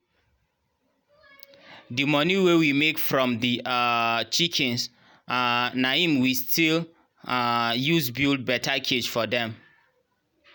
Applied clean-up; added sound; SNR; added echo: none; none; none; none.